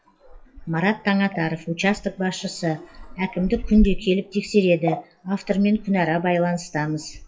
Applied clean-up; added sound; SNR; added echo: classical method WPE with log-MMSE.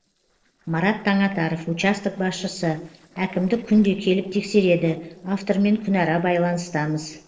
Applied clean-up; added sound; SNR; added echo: neural separator model SepFormer DNS4.